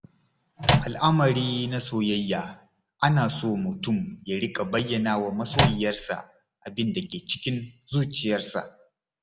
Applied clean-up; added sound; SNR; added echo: none; Microwave oven; -3 dB; none.